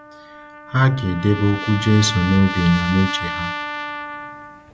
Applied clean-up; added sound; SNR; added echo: none; Trumpet; 8 dB; none.